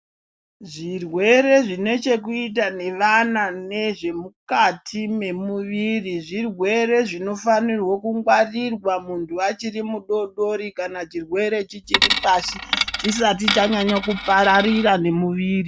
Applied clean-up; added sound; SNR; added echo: none; Coin (dropping); 4 dB; none.